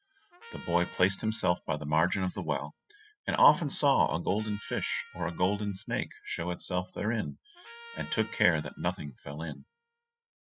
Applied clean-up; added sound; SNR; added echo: classical method spectral subtraction.